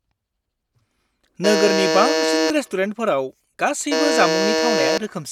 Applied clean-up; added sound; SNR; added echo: none; Alarm; -3 dB; none.